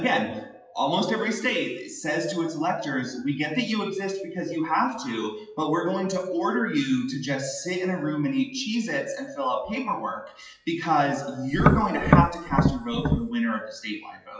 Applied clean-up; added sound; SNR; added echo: classical method WPE with log-MMSE.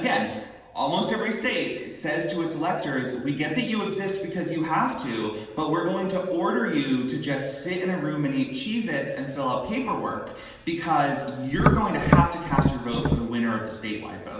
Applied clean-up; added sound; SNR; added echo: none; Tap; -4 dB; reverberation time 1.1 s.